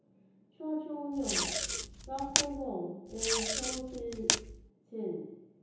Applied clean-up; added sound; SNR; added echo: none; Packing tape, duct tape; -5 dB; reverberation time 1.0 s.